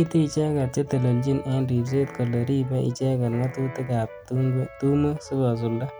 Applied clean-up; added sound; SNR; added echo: none; Brass instrument + Piano; 18 dB; none.